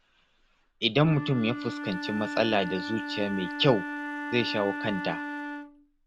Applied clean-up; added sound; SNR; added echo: none; Wind instrument, woodwind instrument; 7 dB; none.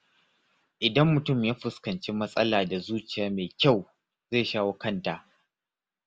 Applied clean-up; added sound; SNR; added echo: none; none; none; none.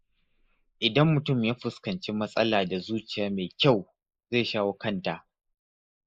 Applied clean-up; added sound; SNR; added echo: neural mask model Resemble Enhance denoiser.